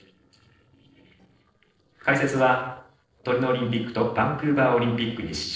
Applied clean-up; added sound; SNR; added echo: neural separator model SepFormer DNS4.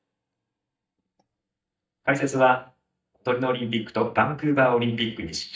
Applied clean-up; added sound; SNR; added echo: neural mask model DeepFilterNet 3.